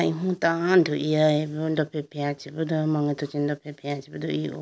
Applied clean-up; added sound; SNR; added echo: none; none; none; none.